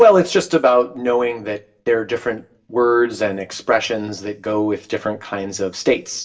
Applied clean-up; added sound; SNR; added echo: none; none; none; reverberation time 0.2 s.